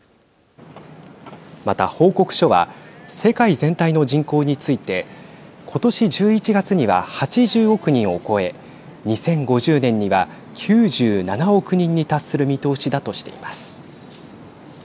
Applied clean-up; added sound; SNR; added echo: none; none; none; none.